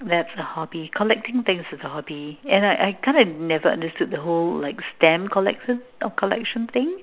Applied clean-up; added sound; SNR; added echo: none; none; none; none.